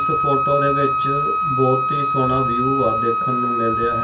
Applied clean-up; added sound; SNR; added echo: none; Wind instrument, woodwind instrument; -2 dB; reverberation time 0.2 s.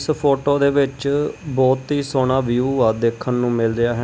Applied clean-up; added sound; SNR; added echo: none; none; none; none.